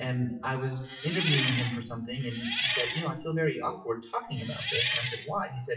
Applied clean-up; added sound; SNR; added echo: classical method WPE with log-MMSE.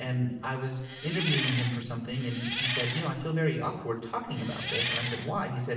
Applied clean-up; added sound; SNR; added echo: none; Engine; 3 dB; reverberation time 1.0 s.